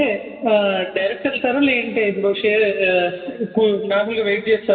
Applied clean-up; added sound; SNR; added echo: none; none; none; reverberation time 2.0 s.